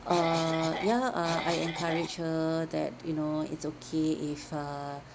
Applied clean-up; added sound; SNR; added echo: none; Cough; 6 dB; none.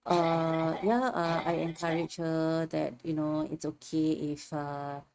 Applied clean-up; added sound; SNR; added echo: neural mask model RNNoise.